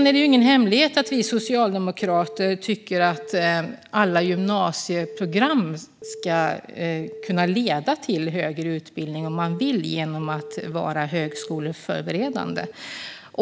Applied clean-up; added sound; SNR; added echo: none; Telephone; 16 dB; none.